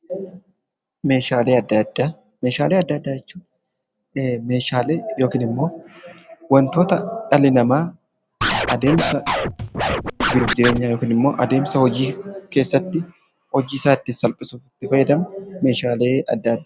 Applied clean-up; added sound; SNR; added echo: none; Scratching (performance technique); 2 dB; none.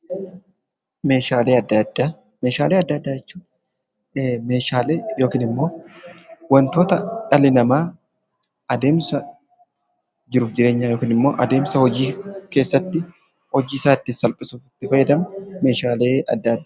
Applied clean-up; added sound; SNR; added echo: none; none; none; none.